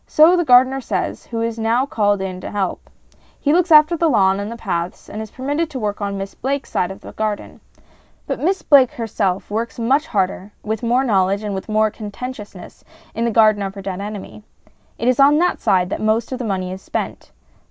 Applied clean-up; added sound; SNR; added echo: none; none; none; none.